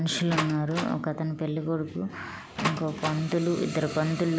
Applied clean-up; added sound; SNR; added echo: none; Door; 10 dB; none.